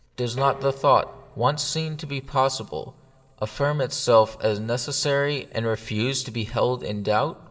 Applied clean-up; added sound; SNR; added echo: none; Dishes, pots, and pans; 19 dB; reverberation time 1.0 s.